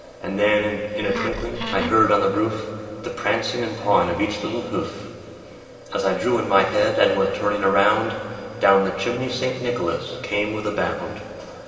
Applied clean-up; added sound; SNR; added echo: none; Wood; 8 dB; reverberation time 2.4 s.